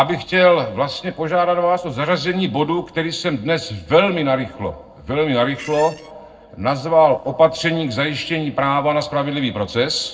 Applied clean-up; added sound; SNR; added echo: neural separator model SepFormer DNS4.